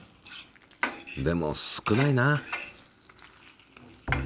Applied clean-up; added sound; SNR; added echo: none; Frying (food); 8 dB; none.